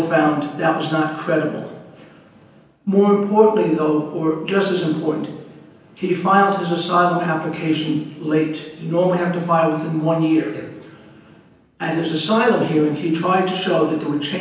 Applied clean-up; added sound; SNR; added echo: none; none; none; reverberation time 0.9 s.